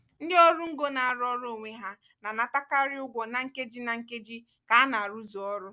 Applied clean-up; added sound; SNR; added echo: none; none; none; none.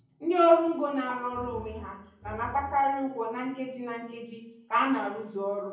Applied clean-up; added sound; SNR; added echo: none; Bowed string instrument; 16 dB; reverberation time 0.7 s.